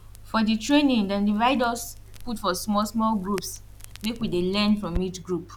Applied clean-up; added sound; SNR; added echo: none; Crackle; 14 dB; none.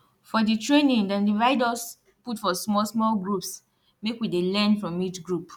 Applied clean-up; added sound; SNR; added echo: none; none; none; none.